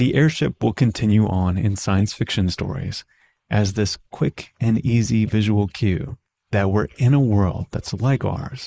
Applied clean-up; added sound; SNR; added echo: neural mask model Resemble Enhance denoiser.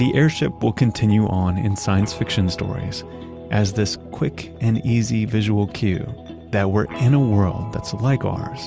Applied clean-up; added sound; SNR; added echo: none; none; none; none.